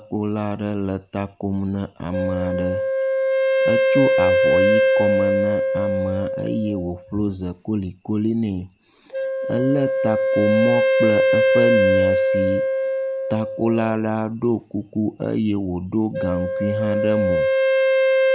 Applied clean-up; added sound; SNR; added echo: none; Wind instrument, woodwind instrument; -3 dB; none.